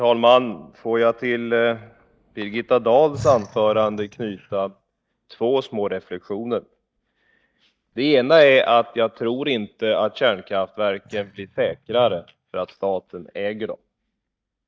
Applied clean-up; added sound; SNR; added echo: neural mask model DeepFilterNet 3.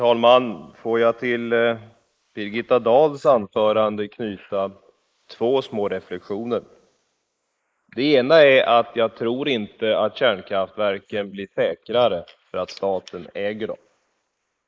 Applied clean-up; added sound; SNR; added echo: neural mask model Resemble Enhance denoiser.